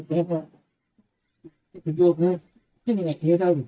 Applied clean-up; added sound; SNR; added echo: neural mask model DeepFilterNet 3.